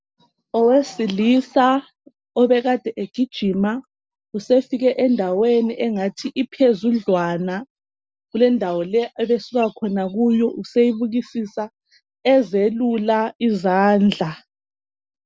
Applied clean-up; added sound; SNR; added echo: none; none; none; none.